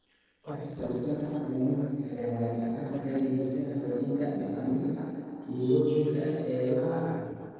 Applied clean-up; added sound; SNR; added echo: neural separator model SepFormer DNS4.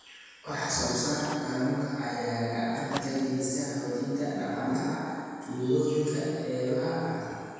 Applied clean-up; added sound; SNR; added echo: none; Fire; 19 dB; reverberation time 2.1 s.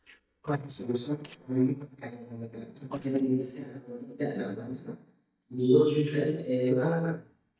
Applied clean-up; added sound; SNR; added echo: neural mask model DeepFilterNet 3.